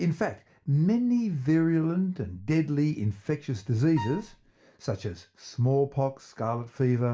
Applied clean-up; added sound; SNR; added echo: none; Wind instrument, woodwind instrument; 13 dB; reverberation time 0.3 s.